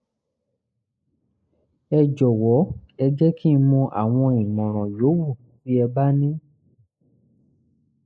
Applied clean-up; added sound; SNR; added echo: neural mask model Resemble Enhance denoiser.